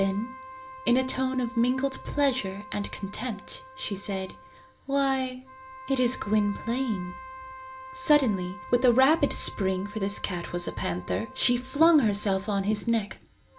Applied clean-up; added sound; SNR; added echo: none; Wind instrument, woodwind instrument; 16 dB; reverberation time 0.2 s.